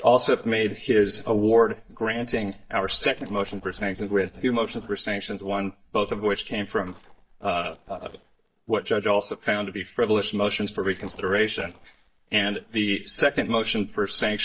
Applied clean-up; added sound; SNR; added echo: neural mask model DeepFilterNet 3.